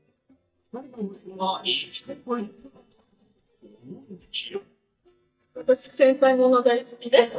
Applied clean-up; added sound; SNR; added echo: neural mask model DeepFilterNet 3.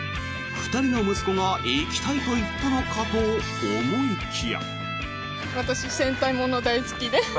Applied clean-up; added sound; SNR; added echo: none; none; none; none.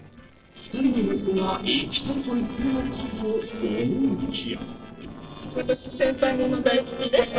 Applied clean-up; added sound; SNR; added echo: neural separator model SepFormer DNS4.